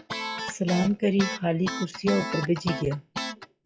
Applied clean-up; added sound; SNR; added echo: classical method WPE with log-MMSE.